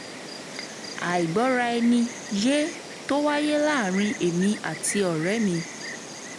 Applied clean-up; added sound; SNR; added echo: none; Insect; 11 dB; none.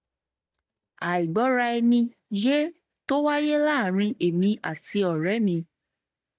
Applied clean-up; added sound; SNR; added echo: neural mask model DeepFilterNet 3.